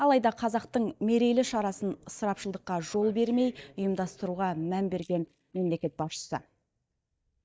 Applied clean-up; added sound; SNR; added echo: neural mask model DeepFilterNet 3.